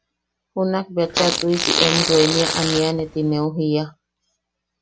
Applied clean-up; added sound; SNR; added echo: none; Fart; 1 dB; none.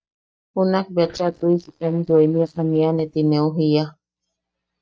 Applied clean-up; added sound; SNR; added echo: neural mask model DeepFilterNet 3.